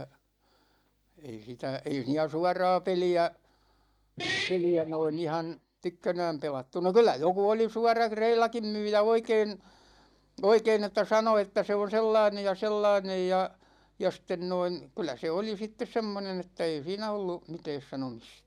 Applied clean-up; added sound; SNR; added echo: neural mask model DeepFilterNet 3.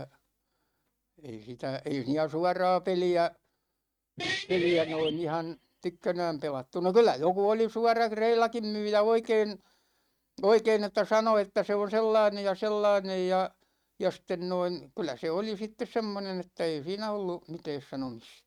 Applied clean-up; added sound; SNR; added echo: neural mask model RNNoise.